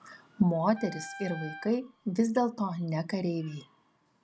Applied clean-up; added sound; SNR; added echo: none; Wind instrument, woodwind instrument; 15 dB; none.